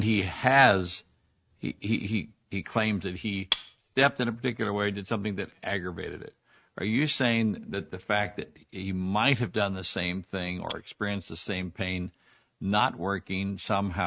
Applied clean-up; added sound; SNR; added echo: neural mask model RNNoise.